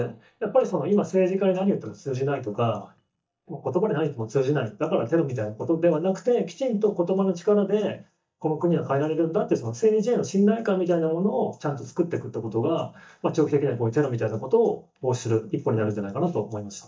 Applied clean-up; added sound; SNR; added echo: neural mask model DeepFilterNet 3.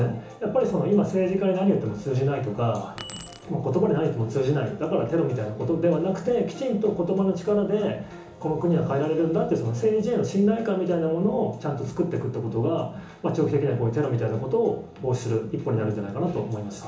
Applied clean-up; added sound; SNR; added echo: none; Keys jangling; 17 dB; reverberation time 0.8 s.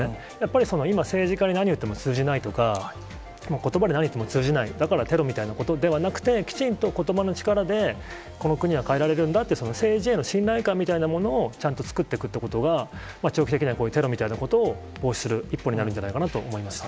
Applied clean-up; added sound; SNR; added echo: none; none; none; none.